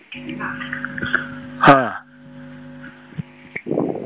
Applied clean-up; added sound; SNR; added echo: none; none; none; none.